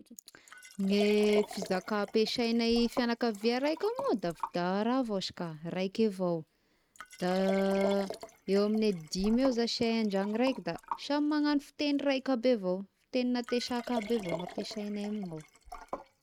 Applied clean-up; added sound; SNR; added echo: neural mask model RNNoise.